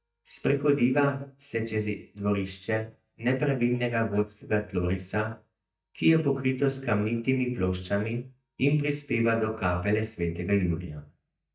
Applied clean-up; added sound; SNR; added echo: neural mask model DeepFilterNet 3.